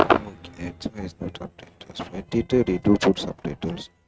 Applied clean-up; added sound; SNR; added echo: neural mask model RNNoise.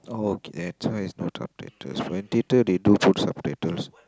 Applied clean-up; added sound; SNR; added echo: none; none; none; none.